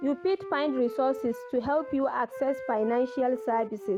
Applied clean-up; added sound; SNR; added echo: none; Wind instrument, woodwind instrument; 13 dB; none.